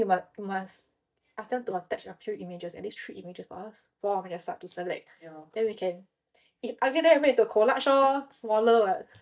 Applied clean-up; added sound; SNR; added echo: neural mask model DeepFilterNet 3.